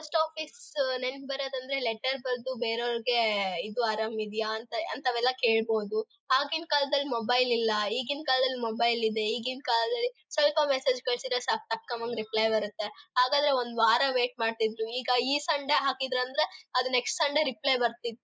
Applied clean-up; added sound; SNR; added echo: neural mask model Resemble Enhance denoiser.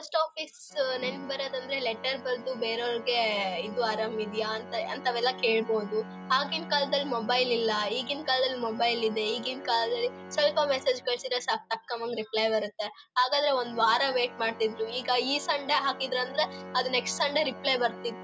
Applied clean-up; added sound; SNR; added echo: none; Organ; 15 dB; none.